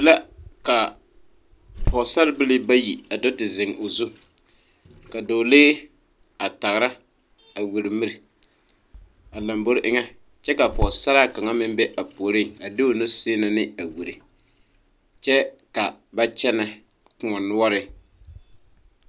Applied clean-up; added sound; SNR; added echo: none; Sink (filling or washing) / Water tap, faucet; 14 dB; none.